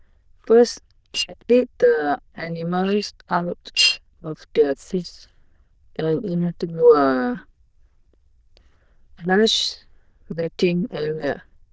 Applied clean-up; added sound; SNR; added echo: neural diffusion model UNIVERSE++.